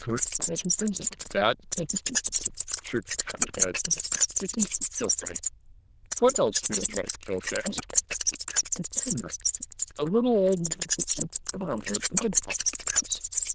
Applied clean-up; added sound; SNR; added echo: neural diffusion model UNIVERSE++.